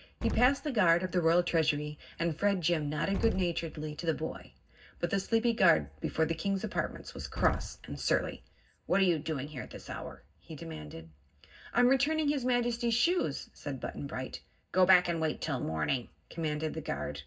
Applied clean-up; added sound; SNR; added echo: none; Explosion; 7 dB; reverberation time 0.4 s.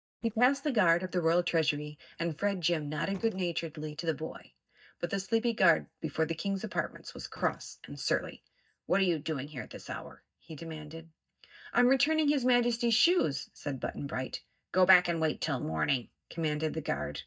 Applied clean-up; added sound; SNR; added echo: neural mask model DeepFilterNet 3.